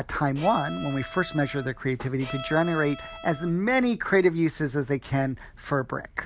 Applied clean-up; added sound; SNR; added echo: none; Bowed string instrument; 14 dB; none.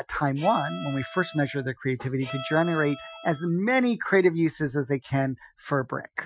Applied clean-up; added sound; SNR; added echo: classical method Wiener filter.